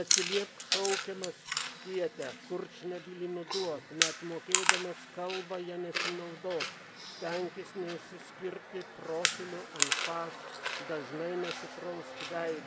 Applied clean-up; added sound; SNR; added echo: none; Chewing, mastication; -2 dB; none.